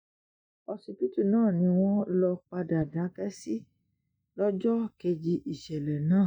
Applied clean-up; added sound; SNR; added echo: neural mask model DeepFilterNet 3.